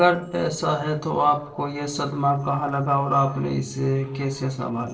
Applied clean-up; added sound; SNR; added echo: neural separator model SepFormer DNS4.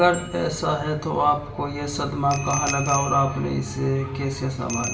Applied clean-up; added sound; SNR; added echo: none; Bicycle bell; 13 dB; reverberation time 0.8 s.